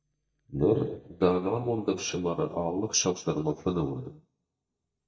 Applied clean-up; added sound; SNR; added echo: neural mask model DeepFilterNet 3.